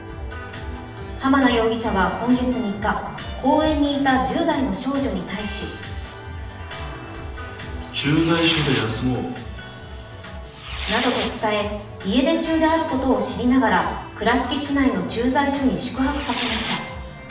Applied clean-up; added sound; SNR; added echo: none; Fireworks; 6 dB; reverberation time 0.7 s.